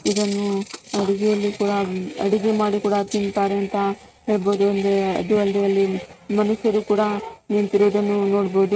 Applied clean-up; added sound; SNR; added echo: neural mask model RNNoise.